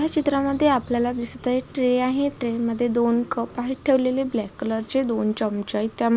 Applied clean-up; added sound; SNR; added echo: none; none; none; none.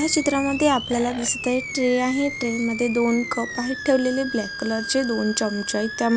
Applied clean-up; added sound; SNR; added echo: none; Animal; 10 dB; none.